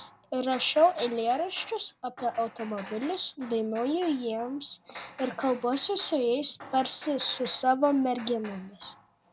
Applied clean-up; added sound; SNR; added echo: none; Hammer; 18 dB; none.